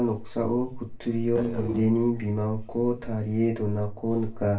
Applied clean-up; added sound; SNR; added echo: neural separator model SepFormer DNS4.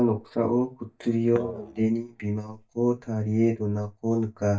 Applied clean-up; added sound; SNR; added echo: neural mask model DeepFilterNet 3.